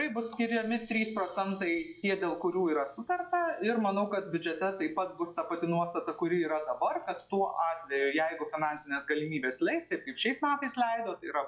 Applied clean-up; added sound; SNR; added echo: classical method log-MMSE.